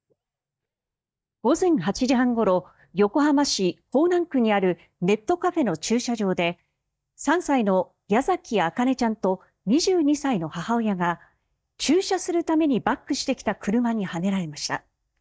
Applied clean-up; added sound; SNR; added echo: neural mask model DeepFilterNet 3.